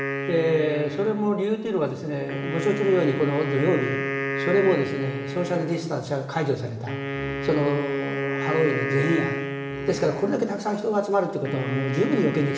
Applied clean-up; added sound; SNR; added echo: none; Wind instrument, woodwind instrument; 5 dB; reverberation time 1.2 s.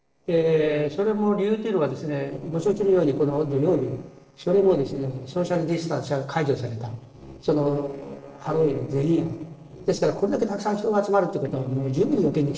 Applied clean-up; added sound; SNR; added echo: neural separator model SepFormer DNS4.